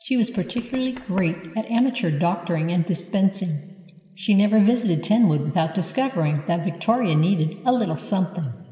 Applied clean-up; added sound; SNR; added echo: none; Run; 19 dB; reverberation time 2.0 s.